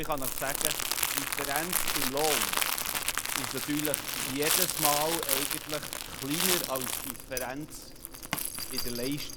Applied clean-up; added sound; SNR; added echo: none; Crumpling, crinkling; -4 dB; none.